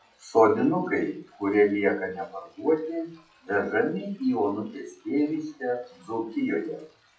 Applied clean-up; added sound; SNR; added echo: classical method WPE with log-MMSE.